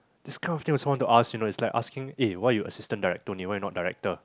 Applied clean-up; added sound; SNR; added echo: none; none; none; none.